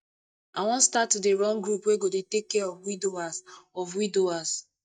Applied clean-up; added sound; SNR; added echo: neural mask model DeepFilterNet 3.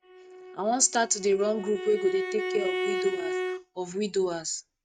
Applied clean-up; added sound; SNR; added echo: neural mask model RNNoise.